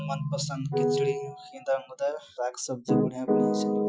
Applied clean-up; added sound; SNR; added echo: classical method Wiener filter.